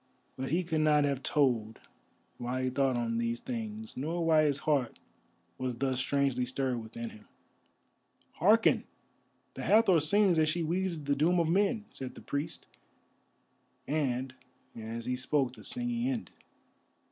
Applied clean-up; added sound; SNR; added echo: none; none; none; none.